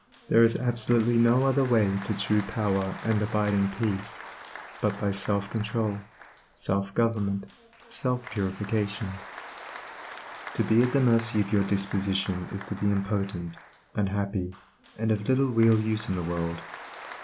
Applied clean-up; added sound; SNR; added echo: none; Applause; 16 dB; none.